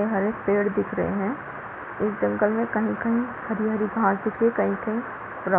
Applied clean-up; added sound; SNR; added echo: none; none; none; none.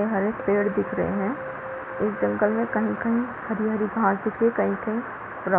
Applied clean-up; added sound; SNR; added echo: none; Keyboard (musical); 13 dB; none.